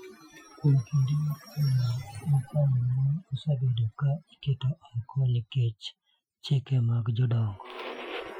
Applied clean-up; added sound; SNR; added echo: classical method Wiener filter.